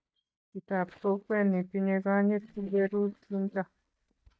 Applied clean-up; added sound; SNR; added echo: neural mask model DeepFilterNet 3.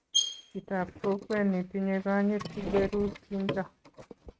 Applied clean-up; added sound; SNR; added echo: neural mask model RNNoise.